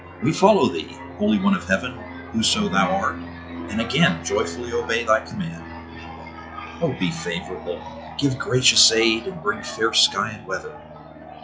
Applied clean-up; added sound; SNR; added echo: classical method log-MMSE.